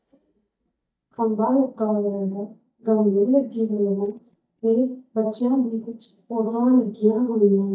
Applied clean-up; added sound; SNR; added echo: neural mask model DeepFilterNet 3.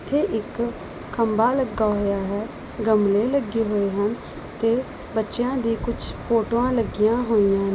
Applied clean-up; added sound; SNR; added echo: none; none; none; none.